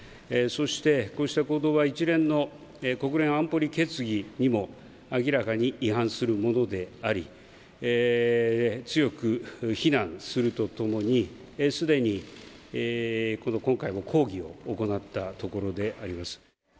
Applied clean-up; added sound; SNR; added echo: none; none; none; none.